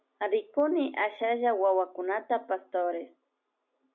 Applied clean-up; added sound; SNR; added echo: none; none; none; none.